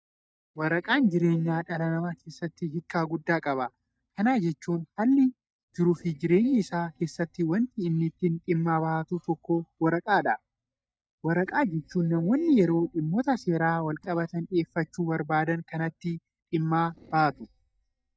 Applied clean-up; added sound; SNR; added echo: neural mask model DeepFilterNet 3.